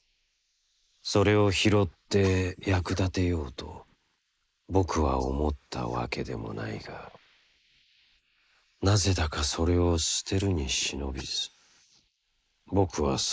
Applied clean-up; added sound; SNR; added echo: neural mask model Resemble Enhance denoiser.